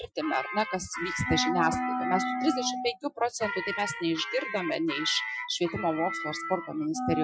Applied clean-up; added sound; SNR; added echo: classical method Wiener filter.